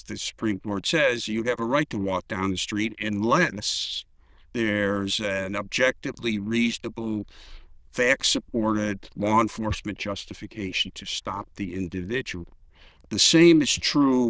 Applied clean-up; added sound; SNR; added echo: neural diffusion model UNIVERSE++.